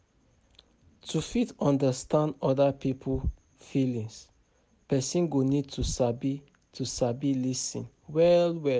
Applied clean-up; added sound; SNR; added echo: none; none; none; none.